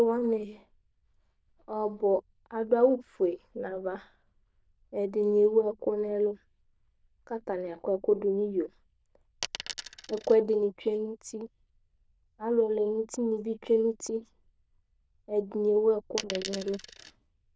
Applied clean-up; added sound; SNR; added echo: neural diffusion model UNIVERSE++.